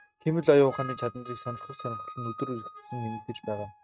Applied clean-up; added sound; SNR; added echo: neural mask model RNNoise.